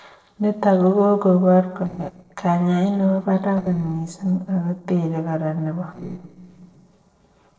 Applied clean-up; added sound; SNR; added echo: neural separator model SepFormer DNS4.